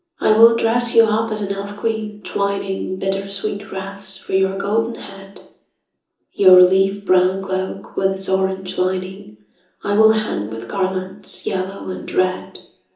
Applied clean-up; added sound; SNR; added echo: none; none; none; reverberation time 0.7 s.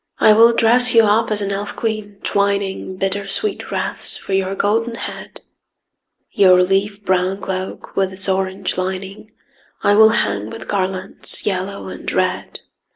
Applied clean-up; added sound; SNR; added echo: none; none; none; none.